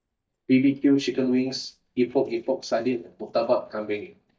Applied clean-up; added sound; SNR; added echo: neural mask model DeepFilterNet 3.